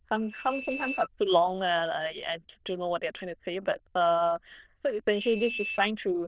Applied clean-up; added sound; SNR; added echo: neural diffusion model UNIVERSE++.